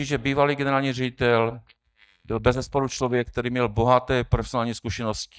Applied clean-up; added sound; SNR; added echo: neural mask model DeepFilterNet 3.